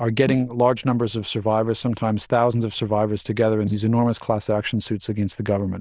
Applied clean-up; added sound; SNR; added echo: neural diffusion model UNIVERSE++.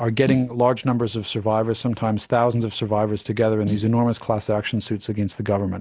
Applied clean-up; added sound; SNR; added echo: none; Snare drum; 14 dB; none.